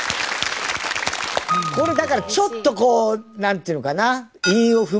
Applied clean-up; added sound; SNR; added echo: none; none; none; none.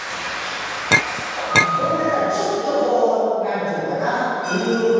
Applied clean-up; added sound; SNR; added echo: none; Chink, clink; 0 dB; reverberation time 2.2 s.